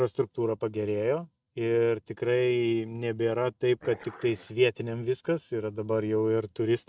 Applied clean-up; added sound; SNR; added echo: neural mask model RNNoise.